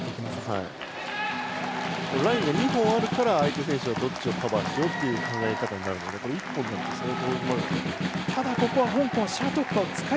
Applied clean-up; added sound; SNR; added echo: none; Snare drum; 6 dB; none.